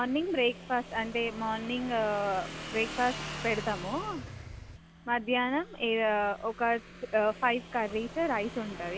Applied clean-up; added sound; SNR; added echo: none; Motorcycle / Engine; 12 dB; none.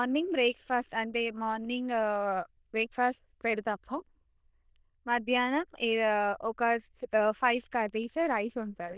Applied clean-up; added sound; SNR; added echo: neural diffusion model UNIVERSE++.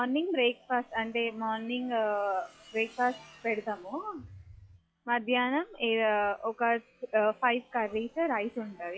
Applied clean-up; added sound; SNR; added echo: classical method log-MMSE.